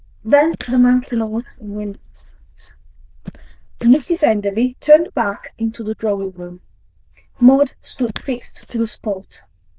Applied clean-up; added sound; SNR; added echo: neural diffusion model UNIVERSE++.